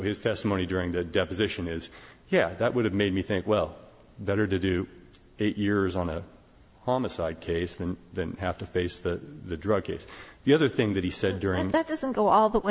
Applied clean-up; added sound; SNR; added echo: none; none; none; none.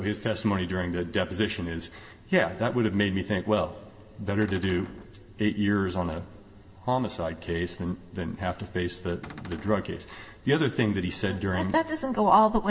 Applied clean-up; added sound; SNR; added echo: none; Cupboard open or close; 17 dB; reverberation time 2.0 s.